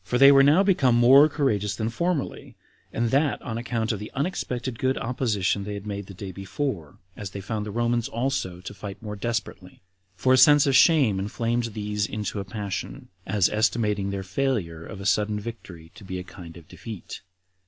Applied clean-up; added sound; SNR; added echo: none; none; none; none.